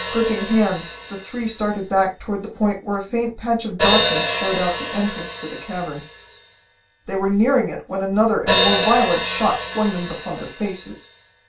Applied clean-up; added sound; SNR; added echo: none; Hi-hat; 4 dB; reverberation time 0.2 s.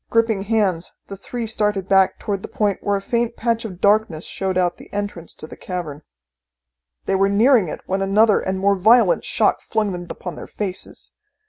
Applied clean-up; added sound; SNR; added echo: none; none; none; none.